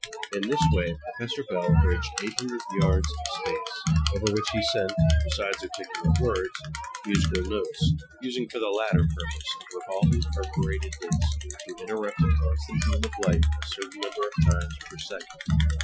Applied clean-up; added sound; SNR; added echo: classical method Wiener filter.